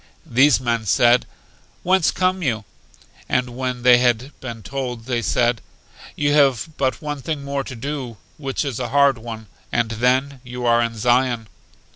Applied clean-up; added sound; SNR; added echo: none; none; none; none.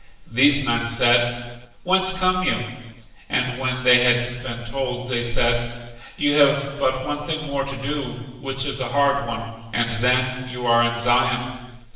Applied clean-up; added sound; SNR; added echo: none; none; none; reverberation time 1.0 s.